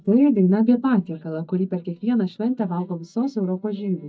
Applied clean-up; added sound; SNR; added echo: neural mask model DeepFilterNet 3.